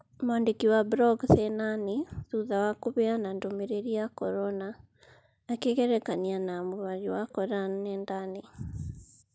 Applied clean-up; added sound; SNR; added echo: none; none; none; none.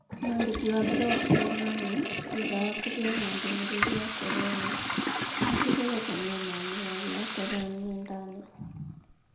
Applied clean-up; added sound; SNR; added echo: none; Toilet flush / Water tap, faucet; -1 dB; reverberation time 0.6 s.